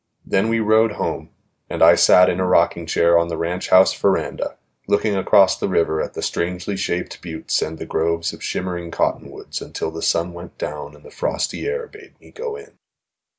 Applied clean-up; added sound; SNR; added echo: none; none; none; none.